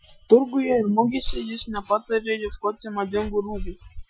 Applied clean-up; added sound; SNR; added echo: classical method Wiener filter.